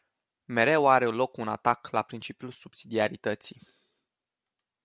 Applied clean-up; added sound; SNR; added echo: none; none; none; none.